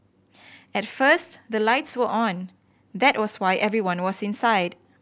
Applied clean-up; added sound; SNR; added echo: none; none; none; none.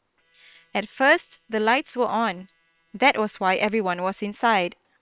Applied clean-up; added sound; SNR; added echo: neural separator model SepFormer WHAM!.